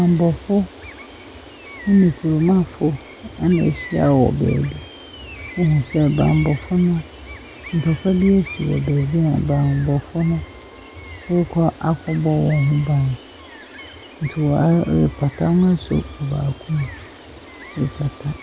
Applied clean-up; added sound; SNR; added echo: none; Gull, seagull; 18 dB; none.